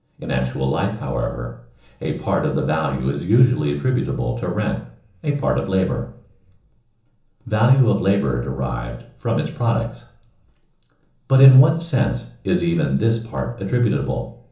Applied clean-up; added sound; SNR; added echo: none; none; none; reverberation time 1.2 s.